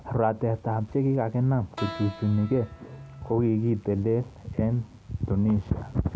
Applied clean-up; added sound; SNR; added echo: none; Keyboard (musical); 18 dB; none.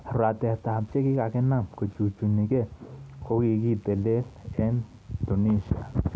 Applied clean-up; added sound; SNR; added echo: none; none; none; none.